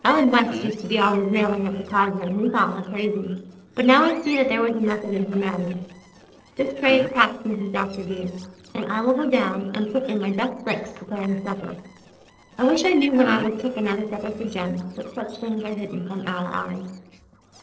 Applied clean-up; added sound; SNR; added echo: neural separator model SepFormer DNS4.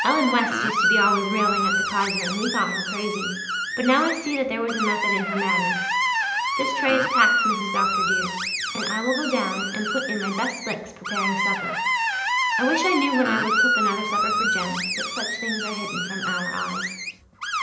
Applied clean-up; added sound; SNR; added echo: none; Screech; -2 dB; reverberation time 0.9 s.